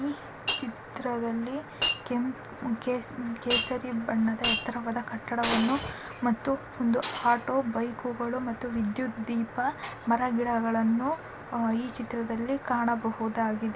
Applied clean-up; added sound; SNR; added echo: none; Shatter; 8 dB; none.